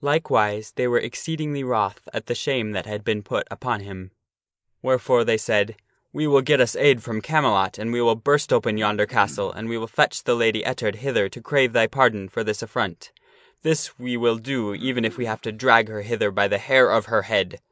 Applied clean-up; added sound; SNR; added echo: neural mask model Resemble Enhance denoiser.